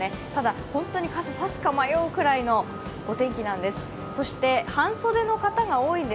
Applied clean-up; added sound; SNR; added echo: none; Screech / Glass; 20 dB; none.